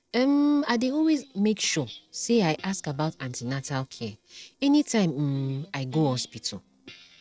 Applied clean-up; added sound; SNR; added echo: neural separator model SepFormer DNS4.